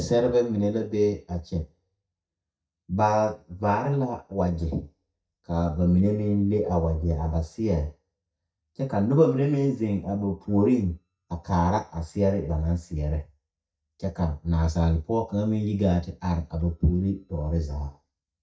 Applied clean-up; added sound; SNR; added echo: neural mask model DeepFilterNet 3.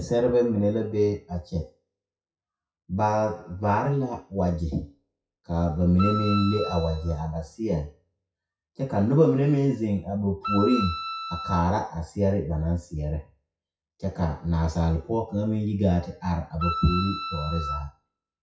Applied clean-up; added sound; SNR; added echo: classical method WPE with log-MMSE.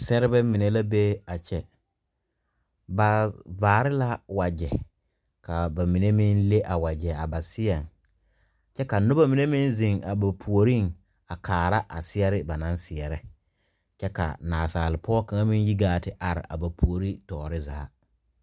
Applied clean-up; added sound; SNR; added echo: none; none; none; none.